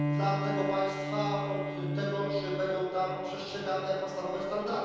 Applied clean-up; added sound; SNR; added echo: none; Bowed string instrument; 3 dB; reverberation time 1.2 s.